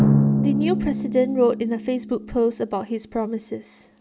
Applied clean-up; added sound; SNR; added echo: none; Drum; 0 dB; none.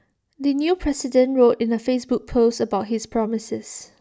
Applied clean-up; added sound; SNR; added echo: none; none; none; none.